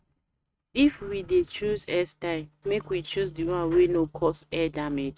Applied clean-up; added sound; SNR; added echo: neural mask model RNNoise.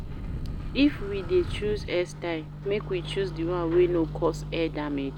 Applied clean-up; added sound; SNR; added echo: none; Microwave oven; 7 dB; none.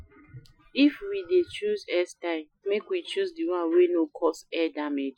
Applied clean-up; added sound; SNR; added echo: classical method Wiener filter.